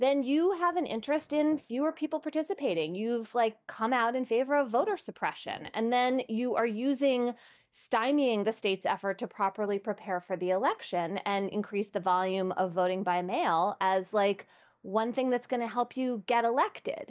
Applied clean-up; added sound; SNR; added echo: neural mask model DeepFilterNet 3.